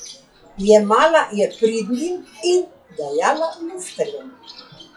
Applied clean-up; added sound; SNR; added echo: classical method log-MMSE.